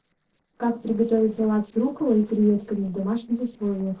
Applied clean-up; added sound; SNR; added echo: neural separator model SepFormer DNS4.